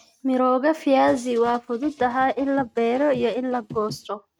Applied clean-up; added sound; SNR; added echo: neural mask model RNNoise.